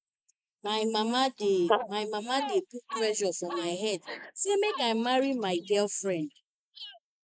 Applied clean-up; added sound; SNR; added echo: neural mask model Resemble Enhance denoiser.